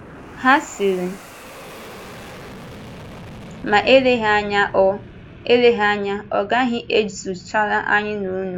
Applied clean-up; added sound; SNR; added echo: none; Fixed-wing aircraft, airplane; 18 dB; none.